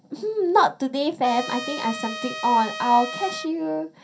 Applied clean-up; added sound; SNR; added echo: none; Trumpet; 10 dB; reverberation time 0.3 s.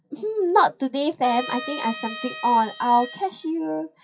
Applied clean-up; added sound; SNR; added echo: classical method WPE with log-MMSE.